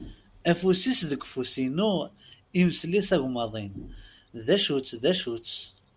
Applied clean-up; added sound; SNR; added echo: none; none; none; none.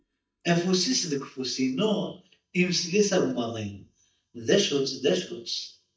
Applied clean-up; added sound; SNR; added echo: neural mask model DeepFilterNet 3.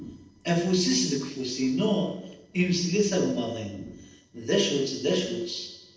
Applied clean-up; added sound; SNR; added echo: neural separator model SepFormer DNS4.